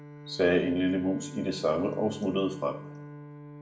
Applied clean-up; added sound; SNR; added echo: none; Bowed string instrument; 14 dB; reverberation time 0.5 s.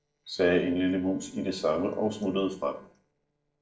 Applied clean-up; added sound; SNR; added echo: neural separator model SepFormer DNS4.